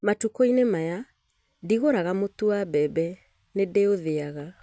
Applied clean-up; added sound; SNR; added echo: none; none; none; none.